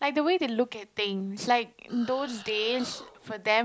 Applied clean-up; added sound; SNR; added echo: none; Animal; 19 dB; none.